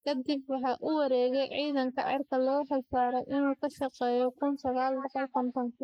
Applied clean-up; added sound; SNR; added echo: neural mask model Resemble Enhance denoiser.